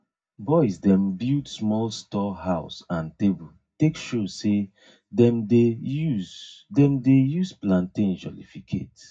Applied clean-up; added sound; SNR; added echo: none; none; none; reverberation time 0.4 s.